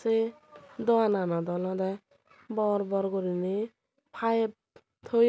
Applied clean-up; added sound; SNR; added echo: none; none; none; none.